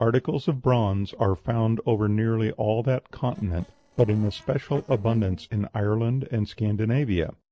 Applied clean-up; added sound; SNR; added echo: neural separator model SepFormer DNS4.